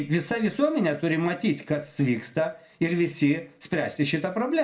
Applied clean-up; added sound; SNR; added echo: none; none; none; reverberation time 0.4 s.